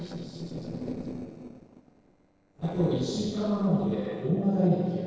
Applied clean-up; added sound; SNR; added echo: neural separator model SepFormer DNS4.